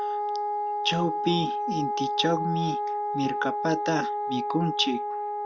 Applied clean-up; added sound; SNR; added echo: none; Wind instrument, woodwind instrument; -1 dB; none.